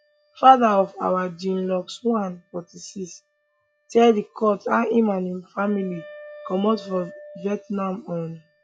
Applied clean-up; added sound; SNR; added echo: classical method log-MMSE.